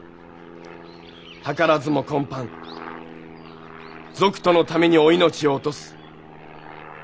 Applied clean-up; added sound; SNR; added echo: none; Aircraft; 18 dB; none.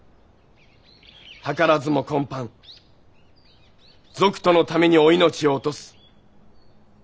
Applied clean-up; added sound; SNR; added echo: none; none; none; none.